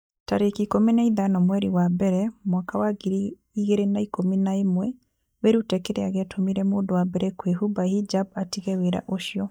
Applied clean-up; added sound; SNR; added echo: neural mask model DeepFilterNet 3.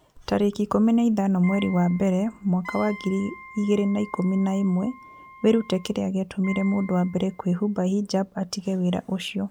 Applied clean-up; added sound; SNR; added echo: none; Piano + Wind instrument, woodwind instrument; 19 dB; none.